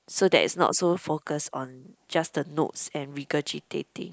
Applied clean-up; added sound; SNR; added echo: neural mask model Resemble Enhance denoiser.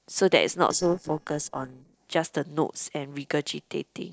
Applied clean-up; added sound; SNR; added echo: neural separator model SepFormer DNS4.